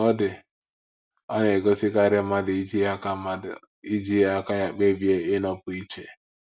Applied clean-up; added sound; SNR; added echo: none; none; none; none.